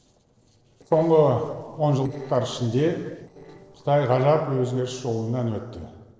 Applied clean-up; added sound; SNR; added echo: neural separator model SepFormer DNS4.